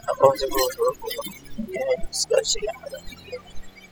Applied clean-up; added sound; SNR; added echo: classical method spectral subtraction.